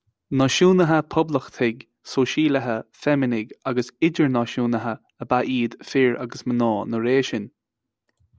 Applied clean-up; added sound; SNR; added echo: none; none; none; none.